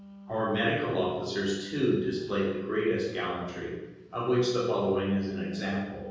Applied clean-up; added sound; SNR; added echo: none; Wind instrument, woodwind instrument; 20 dB; reverberation time 1.3 s.